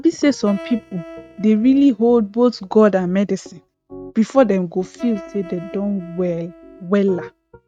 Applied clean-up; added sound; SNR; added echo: neural mask model RNNoise.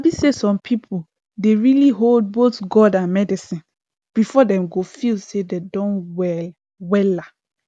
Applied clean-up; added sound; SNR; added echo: none; none; none; none.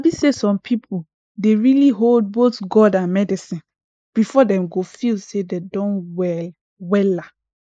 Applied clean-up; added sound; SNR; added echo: neural mask model Resemble Enhance denoiser.